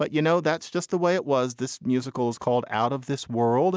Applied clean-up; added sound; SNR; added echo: none; none; none; none.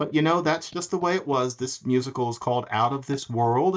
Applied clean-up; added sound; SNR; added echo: neural mask model DeepFilterNet 3.